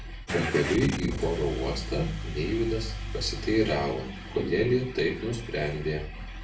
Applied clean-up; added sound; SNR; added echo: none; Engine starting / Car; 7 dB; reverberation time 0.3 s.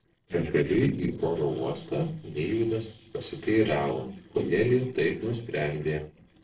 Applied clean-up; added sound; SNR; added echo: neural separator model SepFormer DNS4.